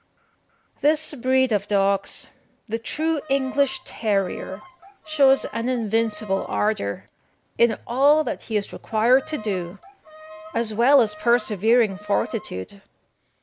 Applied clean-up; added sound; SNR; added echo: none; Bowed string instrument; 18 dB; none.